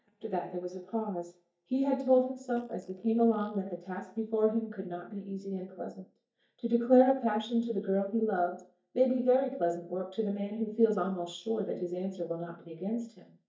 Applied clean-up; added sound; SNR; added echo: neural mask model DeepFilterNet 3.